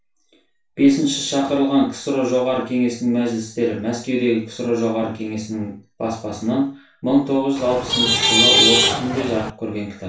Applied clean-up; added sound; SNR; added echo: none; Traffic noise, roadway noise / Vehicle horn, car horn, honking; -3 dB; reverberation time 0.3 s.